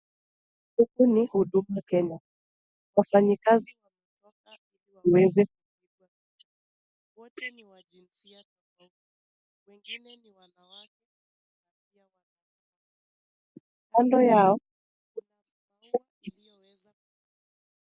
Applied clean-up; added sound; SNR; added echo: none; none; none; none.